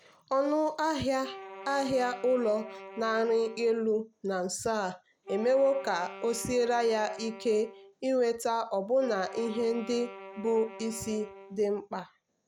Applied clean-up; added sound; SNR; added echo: none; Wind instrument, woodwind instrument; 16 dB; none.